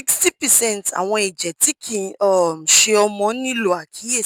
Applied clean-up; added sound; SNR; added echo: none; none; none; none.